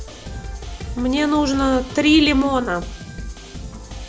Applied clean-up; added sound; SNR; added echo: none; Drum kit; 10 dB; none.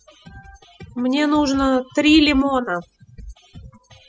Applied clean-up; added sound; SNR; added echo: classical method spectral subtraction.